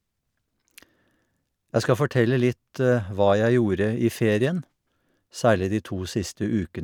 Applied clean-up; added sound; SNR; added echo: none; none; none; none.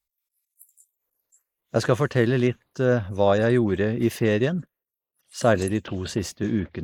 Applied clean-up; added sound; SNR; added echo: neural mask model Resemble Enhance denoiser.